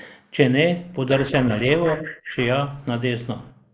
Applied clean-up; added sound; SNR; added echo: neural mask model Resemble Enhance denoiser.